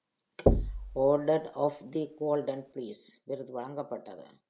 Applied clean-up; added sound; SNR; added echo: none; Knock / Wood; 0 dB; none.